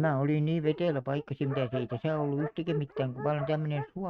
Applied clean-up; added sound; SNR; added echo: neural mask model RNNoise.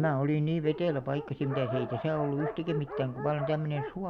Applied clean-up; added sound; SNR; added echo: none; Dog; 8 dB; none.